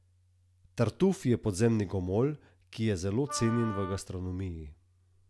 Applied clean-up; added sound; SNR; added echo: none; Wind instrument, woodwind instrument; 12 dB; none.